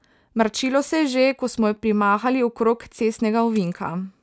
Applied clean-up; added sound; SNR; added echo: none; Coin (dropping); 14 dB; none.